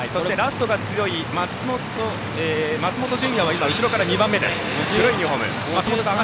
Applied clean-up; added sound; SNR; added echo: none; Camera; 13 dB; none.